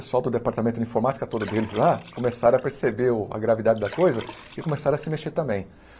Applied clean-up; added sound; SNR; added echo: none; Liquid; 19 dB; none.